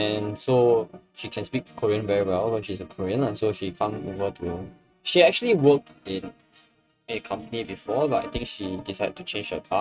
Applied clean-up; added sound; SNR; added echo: neural mask model RNNoise.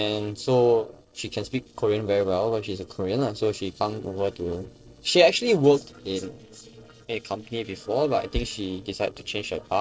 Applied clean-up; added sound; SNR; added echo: neural separator model SepFormer DNS4.